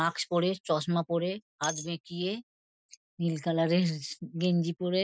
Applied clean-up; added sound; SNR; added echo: none; none; none; none.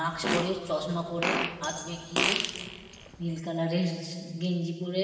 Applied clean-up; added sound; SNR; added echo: none; Fart; 1 dB; reverberation time 1.6 s.